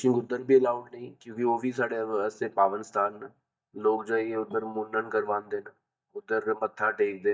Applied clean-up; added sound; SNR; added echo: neural mask model DeepFilterNet 3.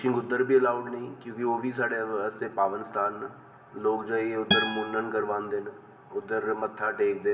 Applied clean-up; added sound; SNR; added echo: none; Acoustic guitar; 3 dB; reverberation time 1.8 s.